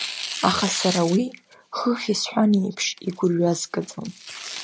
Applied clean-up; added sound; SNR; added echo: none; Tearing; 11 dB; none.